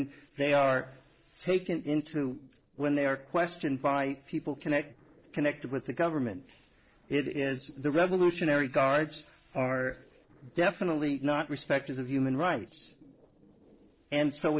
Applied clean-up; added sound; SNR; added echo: neural separator model SepFormer DNS4.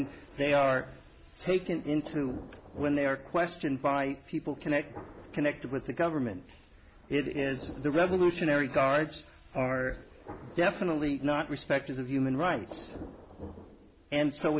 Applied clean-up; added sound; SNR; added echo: none; Thunder; 18 dB; none.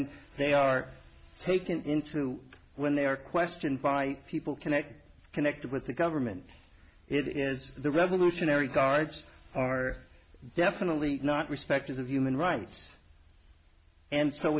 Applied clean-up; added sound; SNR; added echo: none; none; none; none.